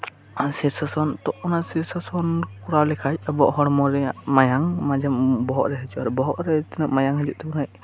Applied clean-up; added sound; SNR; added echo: none; none; none; none.